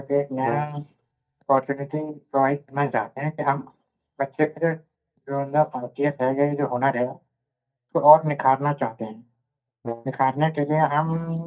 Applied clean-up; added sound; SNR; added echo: neural mask model DeepFilterNet 3.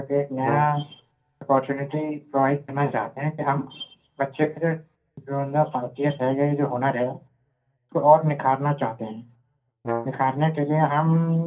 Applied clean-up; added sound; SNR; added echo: none; Brass instrument; 9 dB; reverberation time 0.3 s.